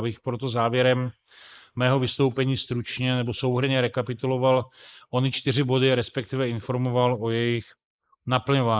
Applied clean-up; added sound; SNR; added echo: neural mask model Resemble Enhance denoiser.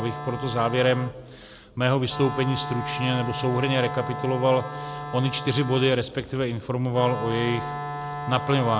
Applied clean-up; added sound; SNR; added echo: none; Wind instrument, woodwind instrument; 8 dB; none.